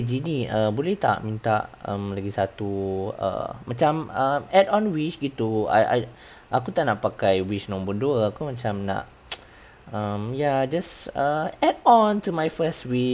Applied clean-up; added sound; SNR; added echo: none; none; none; none.